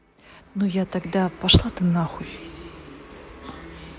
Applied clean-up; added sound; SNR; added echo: none; none; none; none.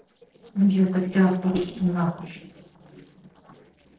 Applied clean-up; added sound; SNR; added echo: neural separator model SepFormer DNS4.